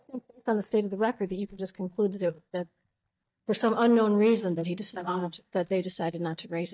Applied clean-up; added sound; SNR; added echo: neural mask model DeepFilterNet 3.